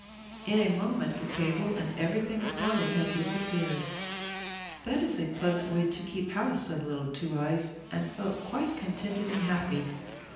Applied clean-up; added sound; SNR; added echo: none; Motorcycle; 9 dB; reverberation time 0.9 s.